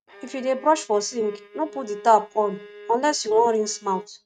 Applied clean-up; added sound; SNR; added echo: neural mask model RNNoise.